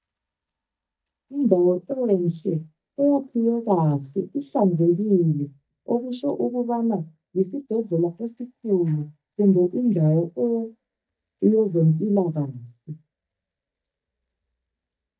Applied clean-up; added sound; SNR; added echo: neural mask model DeepFilterNet 3.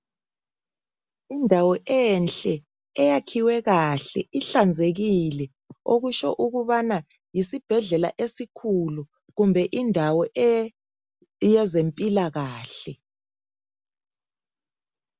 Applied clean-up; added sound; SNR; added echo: none; none; none; none.